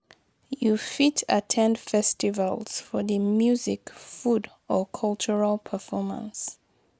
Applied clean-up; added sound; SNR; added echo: none; none; none; none.